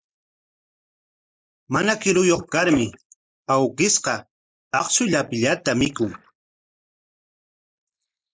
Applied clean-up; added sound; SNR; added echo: neural mask model Resemble Enhance denoiser.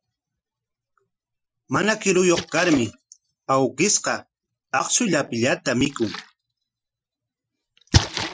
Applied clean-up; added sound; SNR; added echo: classical method Wiener filter.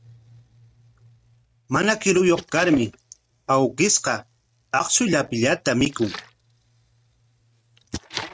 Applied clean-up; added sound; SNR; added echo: neural mask model RNNoise.